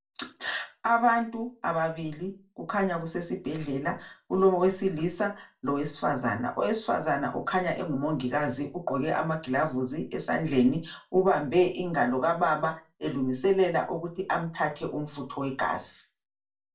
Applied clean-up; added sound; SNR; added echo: none; none; none; reverberation time 0.3 s.